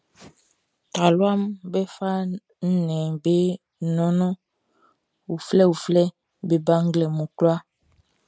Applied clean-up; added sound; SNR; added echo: none; none; none; none.